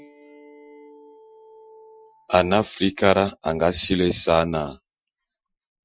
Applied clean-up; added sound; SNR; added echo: classical method Wiener filter.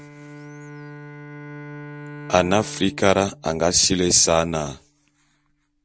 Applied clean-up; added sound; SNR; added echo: none; Bowed string instrument; 17 dB; none.